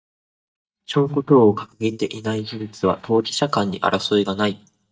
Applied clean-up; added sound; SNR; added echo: neural mask model DeepFilterNet 3.